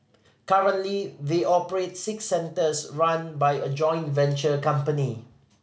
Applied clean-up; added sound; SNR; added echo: none; none; none; none.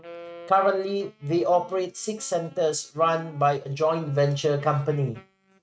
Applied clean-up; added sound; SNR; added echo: neural mask model RNNoise.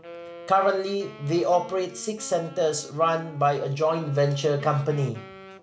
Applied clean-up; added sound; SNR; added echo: none; Wind instrument, woodwind instrument; 19 dB; none.